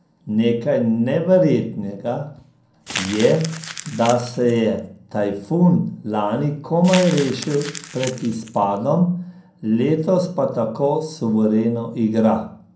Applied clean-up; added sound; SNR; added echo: none; Crumpling, crinkling; 14 dB; reverberation time 0.5 s.